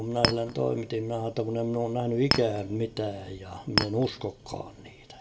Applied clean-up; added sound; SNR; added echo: none; Chink, clink; 1 dB; reverberation time 1.2 s.